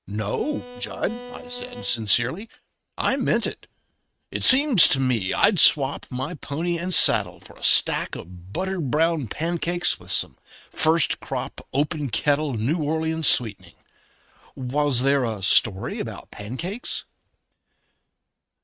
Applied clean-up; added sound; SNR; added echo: neural mask model RNNoise.